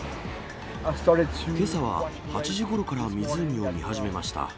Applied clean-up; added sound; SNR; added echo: none; Fixed-wing aircraft, airplane; 14 dB; none.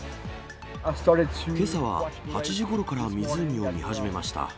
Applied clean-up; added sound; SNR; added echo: none; none; none; none.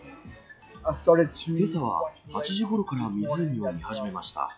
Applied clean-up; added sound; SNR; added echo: classical method log-MMSE.